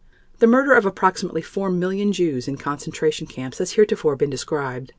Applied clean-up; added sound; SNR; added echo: none; none; none; none.